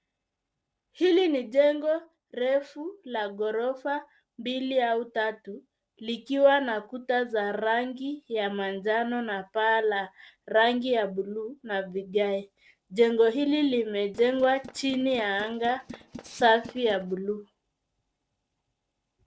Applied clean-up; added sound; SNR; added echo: neural separator model SepFormer DNS4.